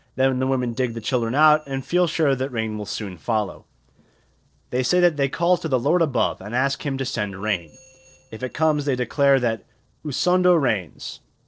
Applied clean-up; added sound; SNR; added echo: neural separator model SepFormer DNS4.